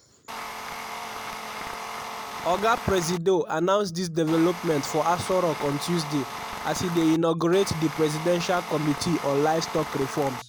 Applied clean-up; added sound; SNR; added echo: none; Tools; 9 dB; none.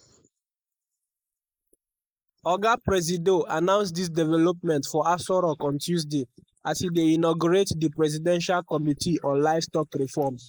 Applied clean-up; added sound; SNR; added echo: neural mask model Resemble Enhance denoiser.